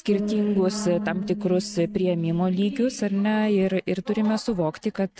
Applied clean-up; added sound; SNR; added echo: neural mask model RNNoise.